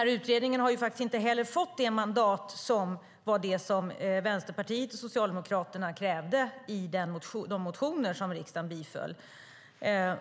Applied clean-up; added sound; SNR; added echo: none; none; none; none.